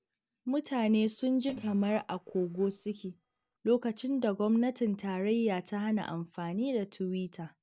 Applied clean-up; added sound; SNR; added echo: neural separator model SepFormer DNS4.